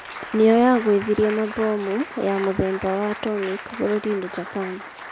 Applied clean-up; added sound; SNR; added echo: none; Applause; 13 dB; none.